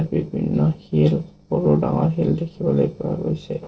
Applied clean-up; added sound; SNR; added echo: neural separator model SepFormer DNS4.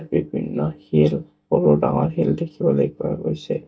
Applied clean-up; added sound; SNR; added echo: neural mask model DeepFilterNet 3.